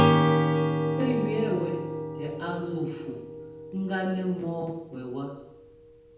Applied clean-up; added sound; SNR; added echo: none; Acoustic guitar / Strum; -4 dB; reverberation time 0.9 s.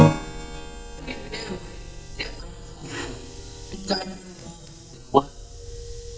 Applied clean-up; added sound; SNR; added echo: neural mask model DeepFilterNet 3.